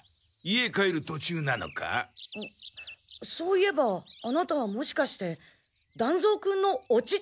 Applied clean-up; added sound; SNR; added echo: none; none; none; none.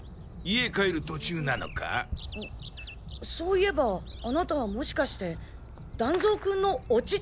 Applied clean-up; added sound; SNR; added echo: none; Fireworks; 11 dB; none.